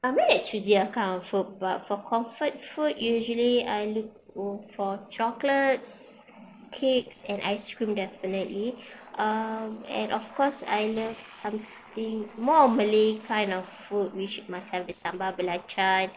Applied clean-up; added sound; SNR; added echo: neural separator model SepFormer DNS4.